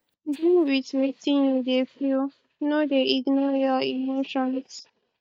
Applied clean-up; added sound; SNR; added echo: neural mask model DeepFilterNet 3.